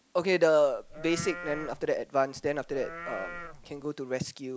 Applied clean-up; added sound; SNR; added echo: none; Livestock, farm animals, working animals; 13 dB; none.